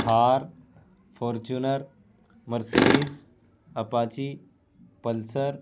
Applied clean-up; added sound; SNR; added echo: none; Tools; 3 dB; none.